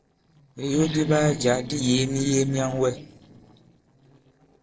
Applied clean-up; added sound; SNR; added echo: neural separator model SepFormer DNS4.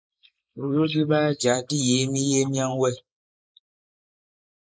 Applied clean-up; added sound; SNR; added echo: neural mask model Resemble Enhance denoiser.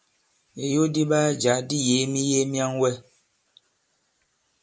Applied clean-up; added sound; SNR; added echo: none; none; none; none.